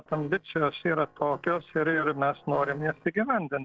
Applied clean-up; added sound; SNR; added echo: neural separator model SepFormer DNS4.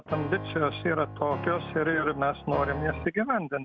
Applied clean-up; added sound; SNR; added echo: none; Piano; 8 dB; none.